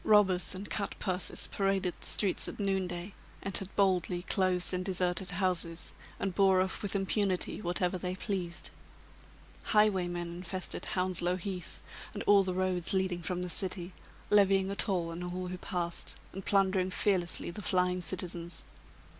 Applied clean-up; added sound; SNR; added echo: none; none; none; none.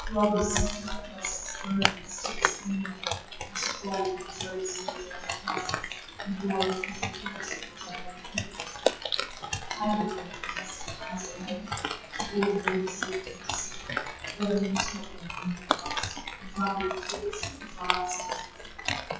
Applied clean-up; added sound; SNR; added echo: classical method WPE with log-MMSE.